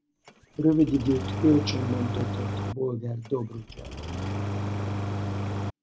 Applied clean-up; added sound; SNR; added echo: none; Engine starting; 3 dB; none.